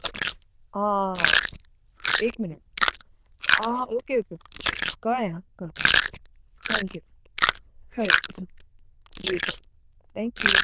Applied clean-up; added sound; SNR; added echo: neural diffusion model UNIVERSE++.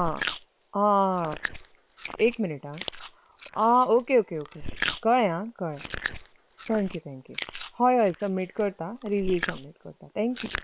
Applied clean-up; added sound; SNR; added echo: neural separator model SepFormer WHAM!.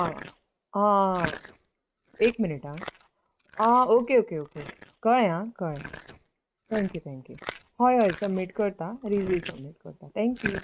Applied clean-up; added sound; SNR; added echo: neural mask model RNNoise.